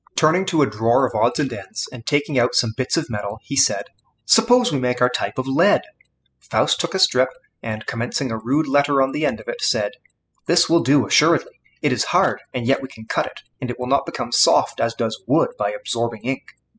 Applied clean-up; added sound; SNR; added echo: classical method spectral subtraction.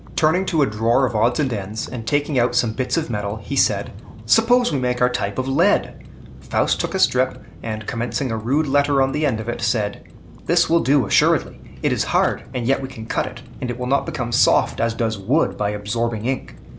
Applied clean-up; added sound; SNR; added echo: none; Vehicle; 16 dB; none.